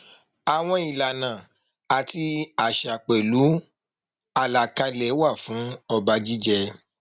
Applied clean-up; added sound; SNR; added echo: none; none; none; none.